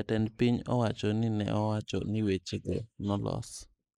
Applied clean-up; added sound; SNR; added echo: neural mask model Resemble Enhance denoiser.